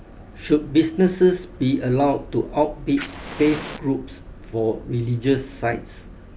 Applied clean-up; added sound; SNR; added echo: none; Fire; 15 dB; none.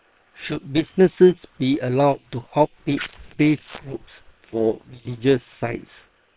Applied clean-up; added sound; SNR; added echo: neural separator model SepFormer WHAM!.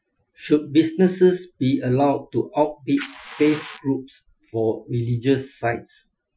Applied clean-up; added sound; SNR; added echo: classical method Wiener filter.